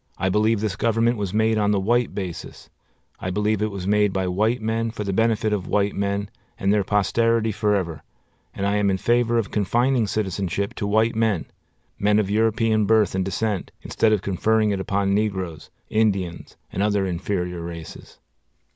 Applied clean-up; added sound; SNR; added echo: none; none; none; none.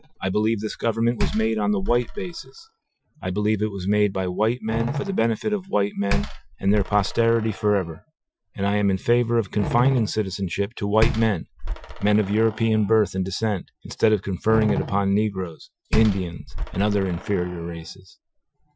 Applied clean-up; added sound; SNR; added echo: classical method Wiener filter.